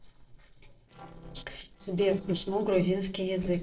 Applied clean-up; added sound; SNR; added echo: neural separator model SepFormer DNS4.